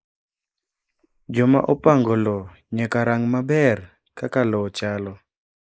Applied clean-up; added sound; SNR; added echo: neural mask model Resemble Enhance denoiser.